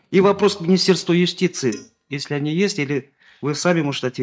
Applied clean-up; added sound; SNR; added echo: neural mask model DeepFilterNet 3.